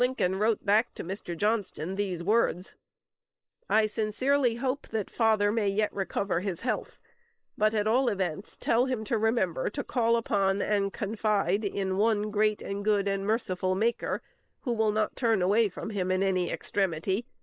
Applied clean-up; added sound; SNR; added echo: neural mask model Resemble Enhance denoiser.